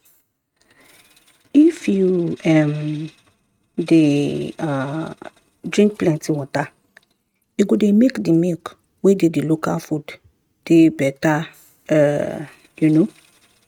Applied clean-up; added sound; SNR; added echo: neural mask model RNNoise.